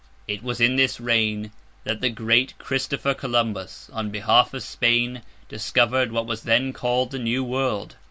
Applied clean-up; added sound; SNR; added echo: none; none; none; none.